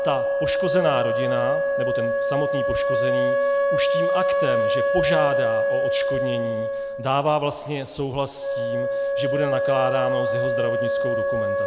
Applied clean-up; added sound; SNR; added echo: none; Wind instrument, woodwind instrument; -4 dB; none.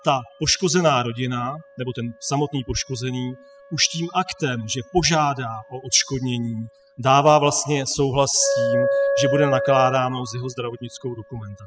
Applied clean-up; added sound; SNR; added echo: classical method spectral subtraction.